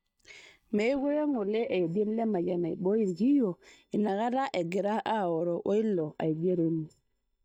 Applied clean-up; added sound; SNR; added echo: neural mask model DeepFilterNet 3.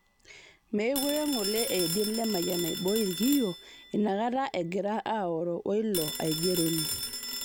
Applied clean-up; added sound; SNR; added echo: none; Telephone; 7 dB; none.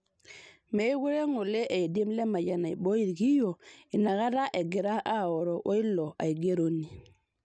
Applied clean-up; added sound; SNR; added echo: none; none; none; none.